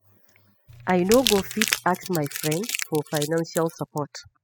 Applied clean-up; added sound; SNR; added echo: classical method spectral subtraction.